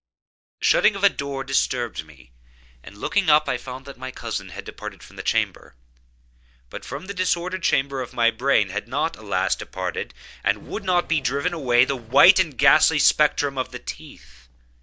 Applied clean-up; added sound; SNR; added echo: neural mask model DeepFilterNet 3.